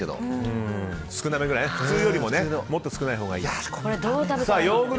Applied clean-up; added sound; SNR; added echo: none; none; none; none.